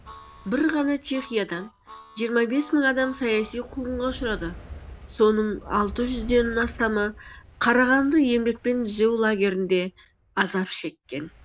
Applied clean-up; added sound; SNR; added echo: none; Harmonica + Fire; 18 dB; none.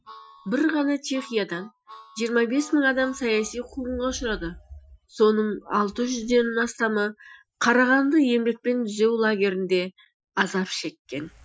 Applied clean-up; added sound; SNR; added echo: classical method Wiener filter.